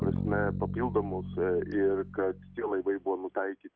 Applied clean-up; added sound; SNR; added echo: none; Bass guitar; 6 dB; none.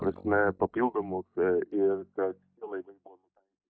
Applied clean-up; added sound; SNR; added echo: neural mask model DeepFilterNet 3.